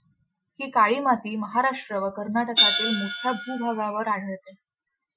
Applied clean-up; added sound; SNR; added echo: classical method Wiener filter.